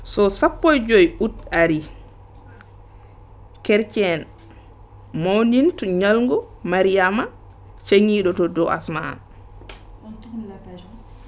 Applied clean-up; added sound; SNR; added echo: none; none; none; none.